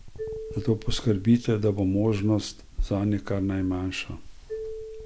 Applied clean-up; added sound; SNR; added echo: none; Marimba, xylophone; 16 dB; none.